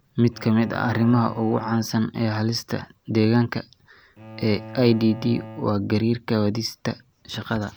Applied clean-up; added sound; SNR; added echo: none; Bowed string instrument; 18 dB; none.